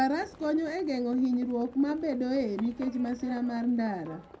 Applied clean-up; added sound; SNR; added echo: none; Livestock, farm animals, working animals; 20 dB; reverberation time 0.2 s.